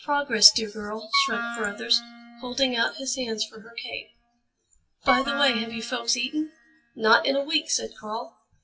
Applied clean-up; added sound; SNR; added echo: classical method WPE with log-MMSE.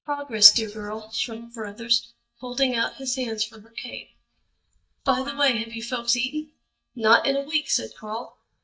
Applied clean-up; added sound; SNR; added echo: neural mask model DeepFilterNet 3.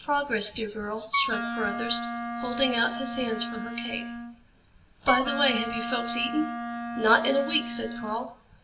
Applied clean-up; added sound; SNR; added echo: none; Wind instrument, woodwind instrument; 5 dB; reverberation time 0.6 s.